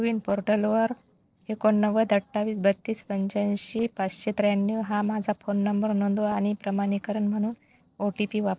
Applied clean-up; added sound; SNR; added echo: neural separator model SepFormer DNS4.